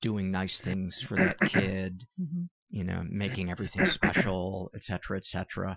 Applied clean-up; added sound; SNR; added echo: classical method Wiener filter.